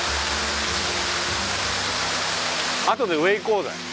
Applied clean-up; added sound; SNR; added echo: none; none; none; none.